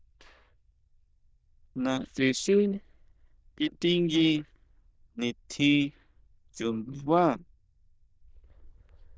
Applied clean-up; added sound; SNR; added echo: neural diffusion model UNIVERSE++.